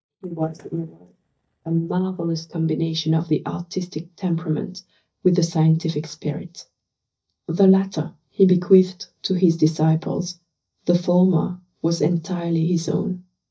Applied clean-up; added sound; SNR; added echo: neural mask model DeepFilterNet 3.